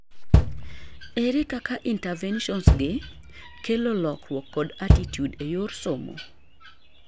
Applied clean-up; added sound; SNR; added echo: none; Bass drum; -2 dB; none.